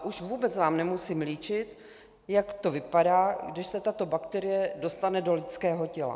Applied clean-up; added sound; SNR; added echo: none; none; none; none.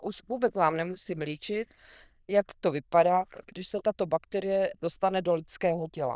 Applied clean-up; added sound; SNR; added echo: neural diffusion model UNIVERSE++.